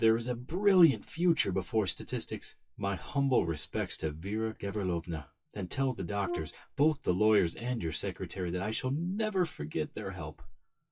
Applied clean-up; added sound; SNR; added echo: classical method WPE with log-MMSE.